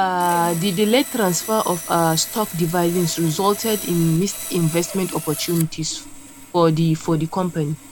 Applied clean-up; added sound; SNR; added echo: none; Sawing; 12 dB; none.